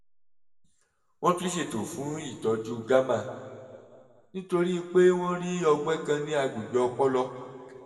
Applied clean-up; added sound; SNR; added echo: none; none; none; reverberation time 1.7 s.